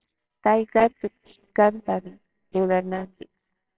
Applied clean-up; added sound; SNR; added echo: neural separator model SepFormer WHAMR!.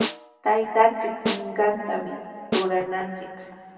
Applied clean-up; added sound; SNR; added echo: none; Snare drum; 8 dB; reverberation time 2.3 s.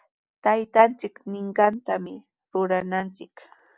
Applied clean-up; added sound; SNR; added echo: none; none; none; none.